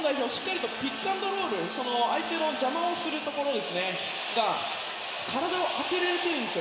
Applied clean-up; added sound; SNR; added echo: none; Bowed string instrument; 17 dB; reverberation time 2.9 s.